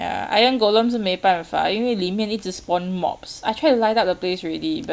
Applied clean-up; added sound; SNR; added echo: none; none; none; none.